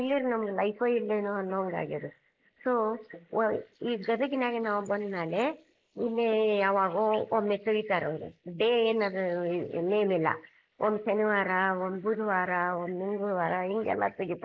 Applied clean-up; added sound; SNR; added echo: neural mask model Resemble Enhance denoiser.